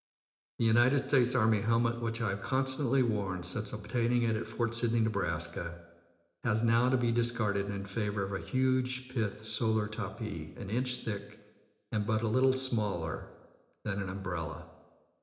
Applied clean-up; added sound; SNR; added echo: none; none; none; reverberation time 0.8 s.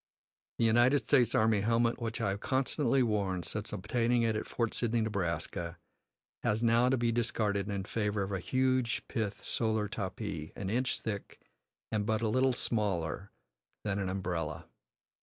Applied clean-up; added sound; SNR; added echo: none; none; none; none.